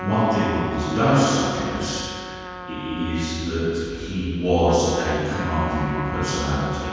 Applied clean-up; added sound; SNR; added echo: none; Trumpet; 11 dB; reverberation time 2.1 s.